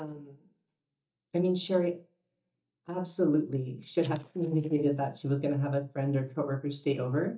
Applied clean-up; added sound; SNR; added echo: neural mask model DeepFilterNet 3.